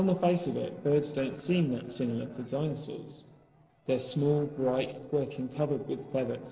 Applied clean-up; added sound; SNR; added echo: neural separator model SepFormer DNS4.